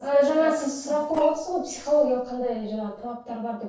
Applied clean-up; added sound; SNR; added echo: neural separator model SepFormer DNS4.